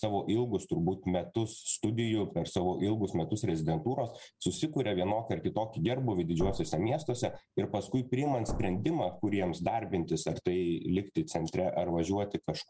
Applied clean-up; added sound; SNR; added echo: none; Thump, thud; 8 dB; none.